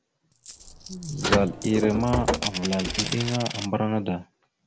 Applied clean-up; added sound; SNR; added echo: none; Car + Coin (dropping); 2 dB; none.